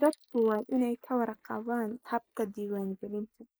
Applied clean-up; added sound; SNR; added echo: neural mask model Resemble Enhance denoiser.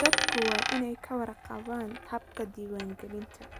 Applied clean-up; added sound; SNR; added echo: none; Coin (dropping); -1 dB; none.